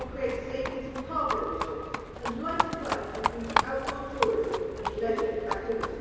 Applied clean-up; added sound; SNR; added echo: none; Livestock, farm animals, working animals; 2 dB; reverberation time 2.2 s.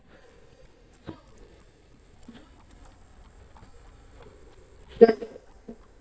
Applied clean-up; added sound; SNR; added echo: neural mask model DeepFilterNet 3.